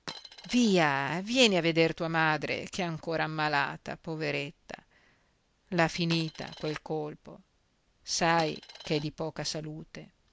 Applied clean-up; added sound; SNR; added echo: none; Coin (dropping); 14 dB; none.